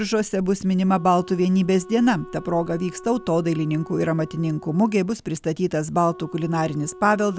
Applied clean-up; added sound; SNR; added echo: none; Wind instrument, woodwind instrument; 20 dB; none.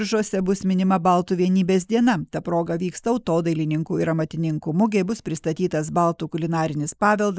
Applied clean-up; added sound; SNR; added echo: neural mask model Resemble Enhance denoiser.